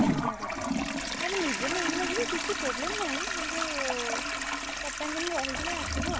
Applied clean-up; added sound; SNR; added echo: none; Toilet flush; -5 dB; none.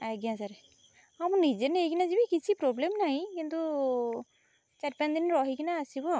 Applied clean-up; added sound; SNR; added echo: none; none; none; none.